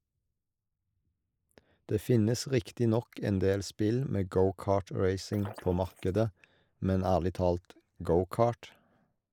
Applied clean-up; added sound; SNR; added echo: neural mask model Resemble Enhance denoiser.